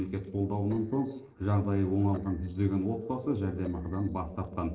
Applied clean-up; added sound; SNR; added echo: neural separator model SepFormer DNS4.